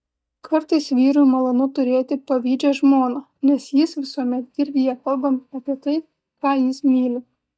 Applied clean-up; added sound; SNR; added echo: neural mask model DeepFilterNet 3.